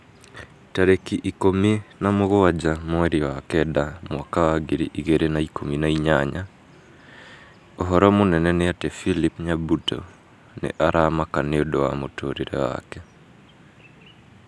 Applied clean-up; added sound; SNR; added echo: none; none; none; none.